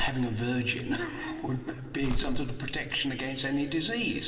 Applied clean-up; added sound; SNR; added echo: none; Crumpling, crinkling; 5 dB; reverberation time 2.7 s.